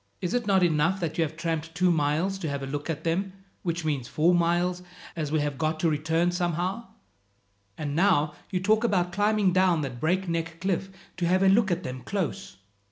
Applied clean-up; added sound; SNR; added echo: none; none; none; none.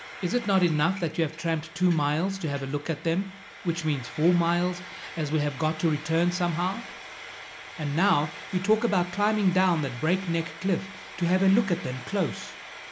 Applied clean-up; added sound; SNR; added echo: none; Frying (food); 15 dB; none.